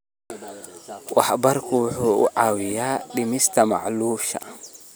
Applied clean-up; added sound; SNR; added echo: none; none; none; none.